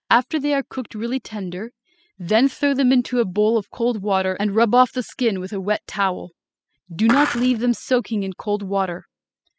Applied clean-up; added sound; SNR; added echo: classical method spectral subtraction.